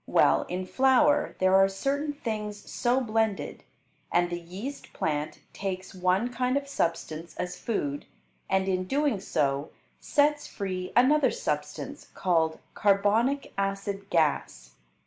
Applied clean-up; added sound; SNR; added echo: none; none; none; none.